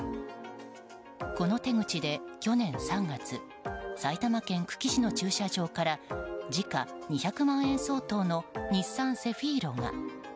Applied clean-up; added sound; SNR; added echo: none; none; none; none.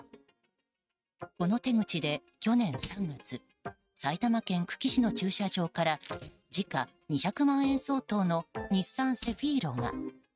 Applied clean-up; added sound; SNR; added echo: neural mask model RNNoise.